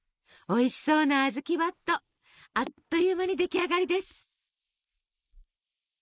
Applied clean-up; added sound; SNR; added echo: neural mask model Resemble Enhance denoiser.